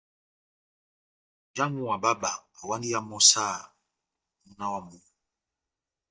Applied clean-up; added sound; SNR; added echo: neural mask model DeepFilterNet 3.